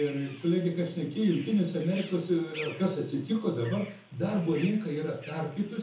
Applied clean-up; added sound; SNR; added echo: none; Bird vocalization, bird call, bird song; 19 dB; reverberation time 0.6 s.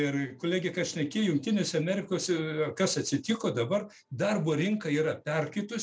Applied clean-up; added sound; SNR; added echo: none; none; none; none.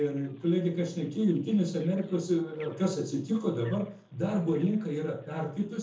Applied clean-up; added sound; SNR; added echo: neural separator model SepFormer DNS4.